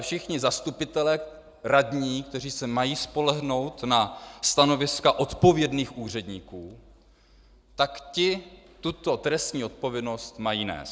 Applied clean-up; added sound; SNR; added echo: none; none; none; none.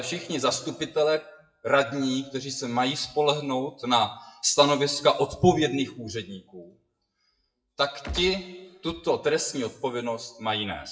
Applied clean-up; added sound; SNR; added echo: classical method WPE with log-MMSE.